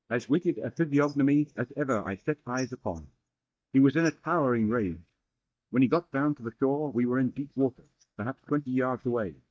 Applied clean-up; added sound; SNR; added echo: neural mask model DeepFilterNet 3.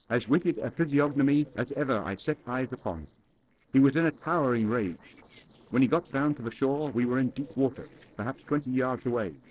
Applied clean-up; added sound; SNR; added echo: neural separator model SepFormer DNS4.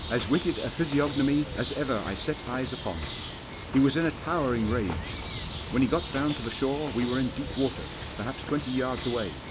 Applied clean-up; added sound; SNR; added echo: none; Bird; 6 dB; none.